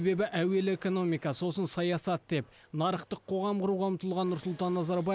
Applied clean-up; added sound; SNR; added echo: none; none; none; none.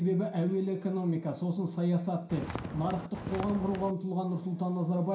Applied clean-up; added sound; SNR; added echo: none; Walk, footsteps; 8 dB; reverberation time 0.5 s.